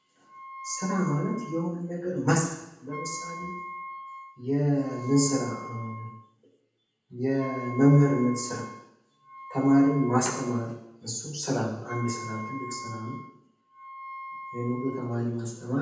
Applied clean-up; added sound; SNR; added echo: none; Wind instrument, woodwind instrument; 14 dB; reverberation time 0.9 s.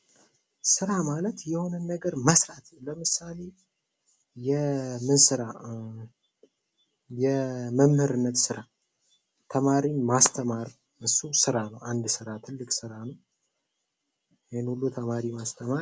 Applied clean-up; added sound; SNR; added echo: none; none; none; none.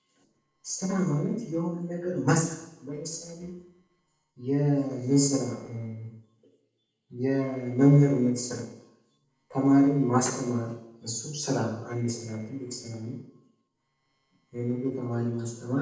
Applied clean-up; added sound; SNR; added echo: neural separator model SepFormer DNS4.